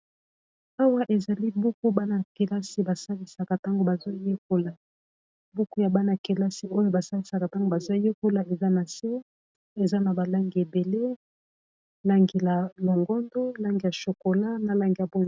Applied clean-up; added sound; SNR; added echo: none; none; none; none.